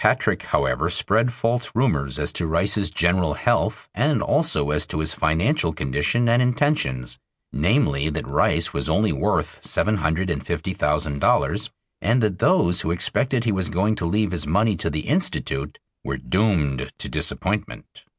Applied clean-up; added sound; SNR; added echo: none; none; none; none.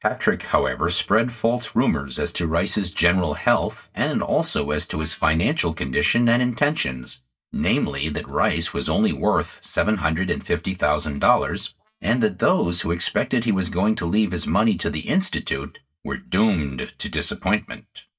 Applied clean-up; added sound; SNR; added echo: neural mask model DeepFilterNet 3.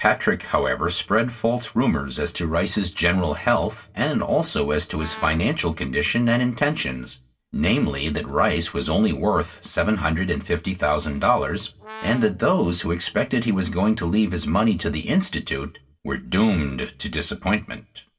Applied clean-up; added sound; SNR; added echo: none; Brass instrument; 16 dB; reverberation time 0.2 s.